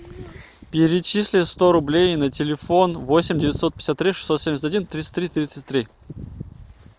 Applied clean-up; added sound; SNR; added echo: none; none; none; none.